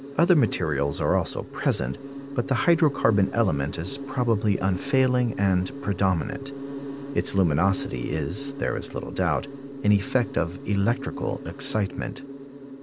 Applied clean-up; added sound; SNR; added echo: none; Insect; 11 dB; none.